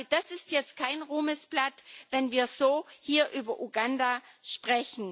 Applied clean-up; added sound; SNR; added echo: none; none; none; none.